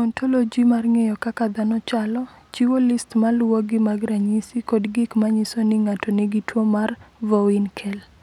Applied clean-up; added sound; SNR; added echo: none; none; none; none.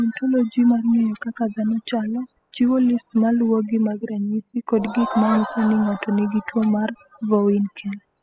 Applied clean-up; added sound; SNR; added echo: classical method spectral subtraction.